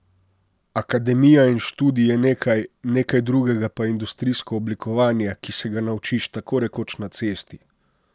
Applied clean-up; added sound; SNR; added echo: none; none; none; none.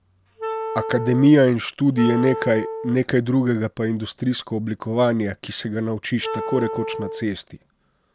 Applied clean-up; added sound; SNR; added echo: none; Wind instrument, woodwind instrument; 8 dB; none.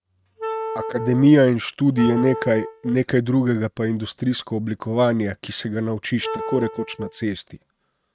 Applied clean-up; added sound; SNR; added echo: neural mask model RNNoise.